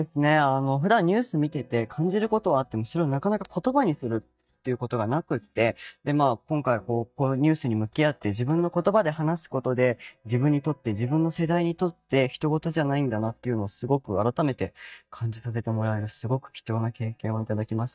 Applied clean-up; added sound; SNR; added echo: neural mask model DeepFilterNet 3.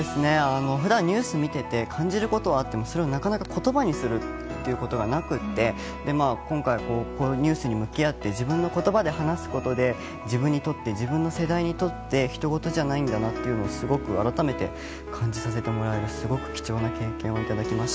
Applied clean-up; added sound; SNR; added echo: none; none; none; none.